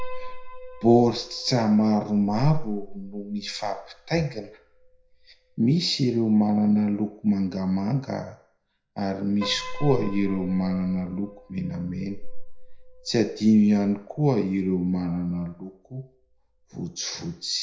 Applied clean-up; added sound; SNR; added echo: none; Piano; 11 dB; reverberation time 0.5 s.